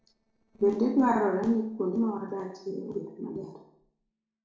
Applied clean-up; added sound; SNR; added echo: neural separator model SepFormer DNS4.